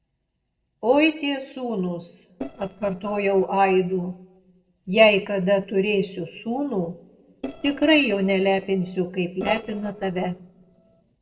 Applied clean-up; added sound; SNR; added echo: neural separator model SepFormer DNS4.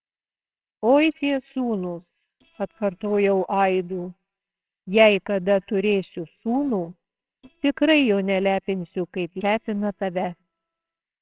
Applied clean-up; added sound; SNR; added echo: neural separator model SepFormer WHAMR!.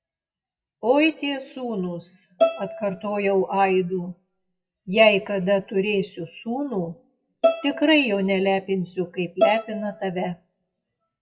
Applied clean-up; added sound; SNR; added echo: classical method WPE with log-MMSE.